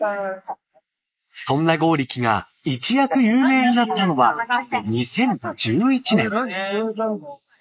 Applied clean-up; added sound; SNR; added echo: neural mask model Resemble Enhance denoiser.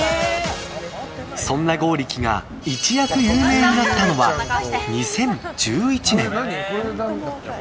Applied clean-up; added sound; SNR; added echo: none; none; none; none.